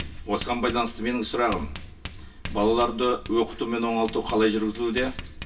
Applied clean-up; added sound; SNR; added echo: none; Writing; 12 dB; reverberation time 0.1 s.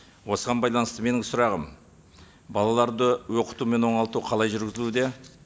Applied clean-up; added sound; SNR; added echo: none; none; none; none.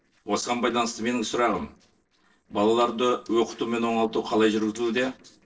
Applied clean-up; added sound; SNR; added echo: neural separator model SepFormer DNS4.